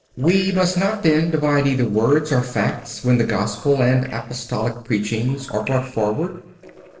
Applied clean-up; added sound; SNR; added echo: neural separator model SepFormer DNS4.